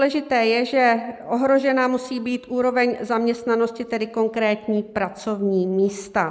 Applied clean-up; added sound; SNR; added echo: neural mask model Resemble Enhance denoiser.